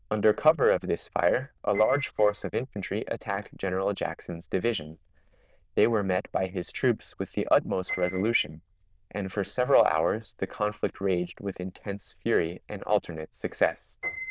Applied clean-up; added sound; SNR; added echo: neural diffusion model UNIVERSE++.